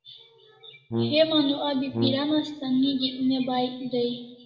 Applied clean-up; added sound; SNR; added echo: none; Brass instrument; 5 dB; reverberation time 0.8 s.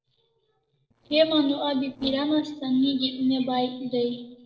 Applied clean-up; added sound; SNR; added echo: neural separator model SepFormer DNS4.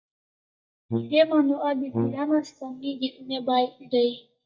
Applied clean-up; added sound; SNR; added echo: neural mask model DeepFilterNet 3.